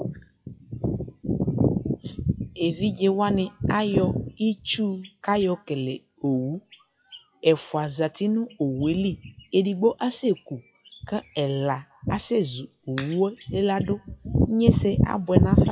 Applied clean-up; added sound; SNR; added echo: classical method WPE with log-MMSE.